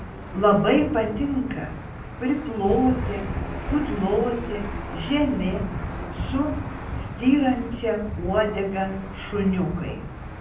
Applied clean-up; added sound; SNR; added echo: none; Engine / Aircraft; 7 dB; reverberation time 0.6 s.